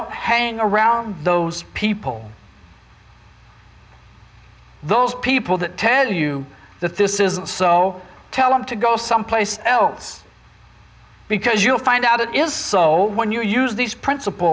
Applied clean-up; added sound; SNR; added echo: none; none; none; none.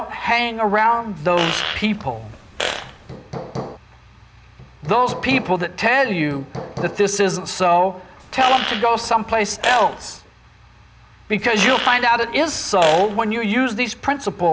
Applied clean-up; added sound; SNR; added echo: none; Fart + Hammer; 8 dB; none.